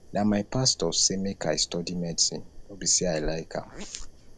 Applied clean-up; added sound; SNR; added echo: none; Fire; 13 dB; none.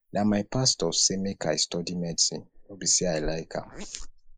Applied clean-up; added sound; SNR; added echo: neural mask model Resemble Enhance denoiser.